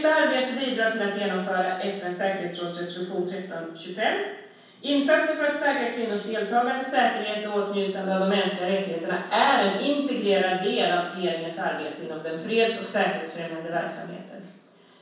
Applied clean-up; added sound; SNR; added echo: none; none; none; reverberation time 0.7 s.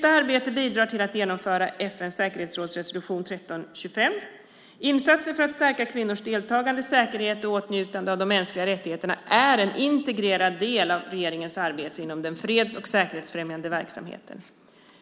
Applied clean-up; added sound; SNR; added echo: none; none; none; none.